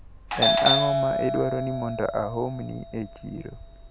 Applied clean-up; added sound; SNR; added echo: none; Doorbell; -2 dB; none.